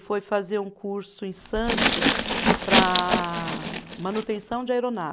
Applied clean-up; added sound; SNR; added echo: none; Glass; -4 dB; none.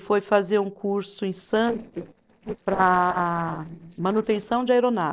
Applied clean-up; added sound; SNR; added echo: neural separator model SepFormer DNS4.